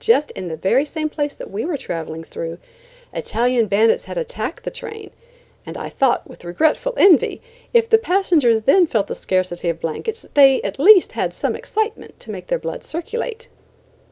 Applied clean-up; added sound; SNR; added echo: none; none; none; none.